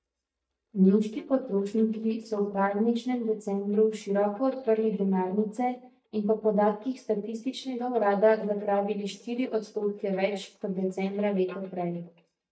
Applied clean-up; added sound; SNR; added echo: neural mask model DeepFilterNet 3.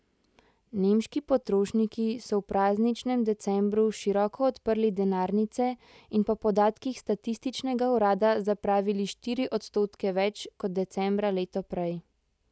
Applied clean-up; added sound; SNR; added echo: none; none; none; none.